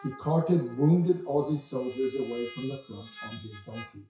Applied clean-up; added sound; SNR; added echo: classical method WPE with log-MMSE.